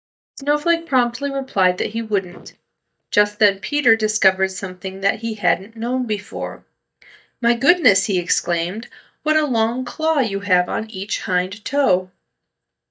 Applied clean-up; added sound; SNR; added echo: neural mask model DeepFilterNet 3.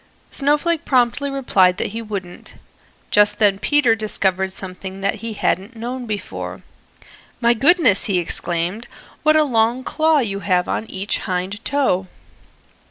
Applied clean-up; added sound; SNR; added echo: none; none; none; none.